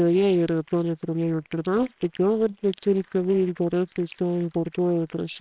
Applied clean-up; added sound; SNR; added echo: neural separator model SepFormer WHAMR!.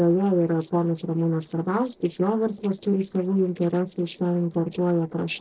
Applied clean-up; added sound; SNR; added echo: neural separator model SepFormer DNS4.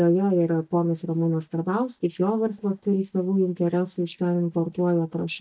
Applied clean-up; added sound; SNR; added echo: neural mask model DeepFilterNet 3.